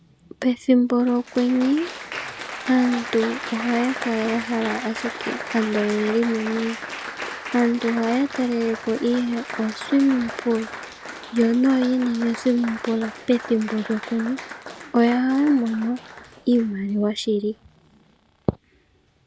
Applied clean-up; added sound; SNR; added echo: none; Applause; 12 dB; none.